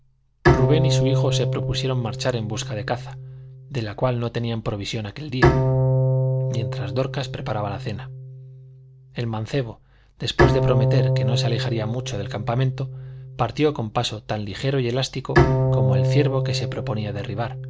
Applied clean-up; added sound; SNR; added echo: none; Bowed string instrument; -3 dB; none.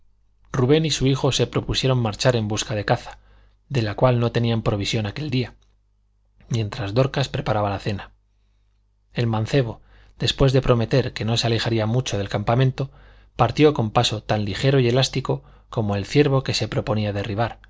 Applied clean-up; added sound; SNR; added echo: none; none; none; none.